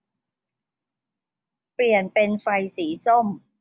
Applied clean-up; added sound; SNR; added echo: none; none; none; none.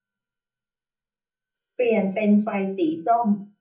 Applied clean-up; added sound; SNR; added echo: neural mask model DeepFilterNet 3.